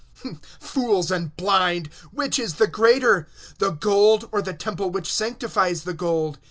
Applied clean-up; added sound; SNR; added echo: none; none; none; none.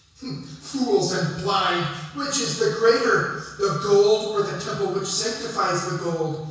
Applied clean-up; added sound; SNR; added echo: none; none; none; reverberation time 1.1 s.